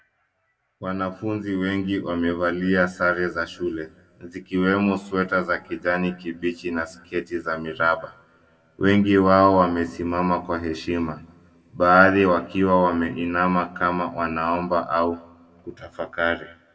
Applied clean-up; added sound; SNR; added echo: none; none; none; reverberation time 1.5 s.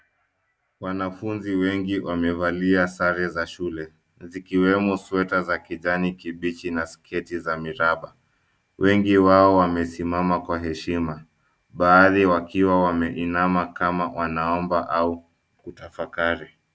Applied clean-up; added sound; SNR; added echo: none; none; none; none.